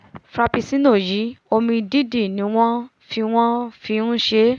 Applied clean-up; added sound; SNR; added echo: none; none; none; none.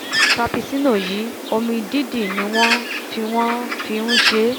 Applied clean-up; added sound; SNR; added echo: none; Bird; 1 dB; none.